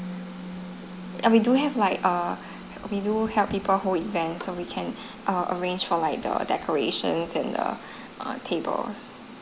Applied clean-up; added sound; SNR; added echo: none; Musical instrument; 17 dB; none.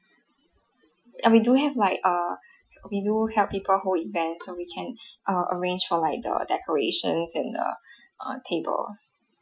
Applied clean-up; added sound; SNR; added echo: classical method Wiener filter.